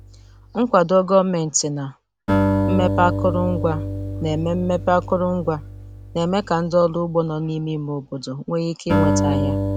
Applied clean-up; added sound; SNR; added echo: none; Acoustic guitar; 3 dB; none.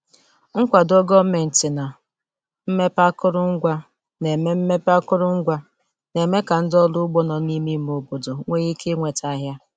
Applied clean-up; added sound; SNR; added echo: none; none; none; none.